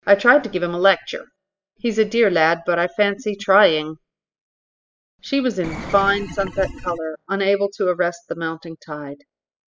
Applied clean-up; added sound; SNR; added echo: classical method spectral subtraction.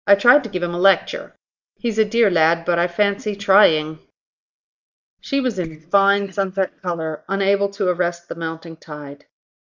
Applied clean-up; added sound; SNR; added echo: neural mask model DeepFilterNet 3.